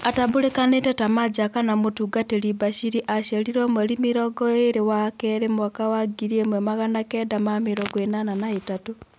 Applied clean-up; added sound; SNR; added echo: none; none; none; none.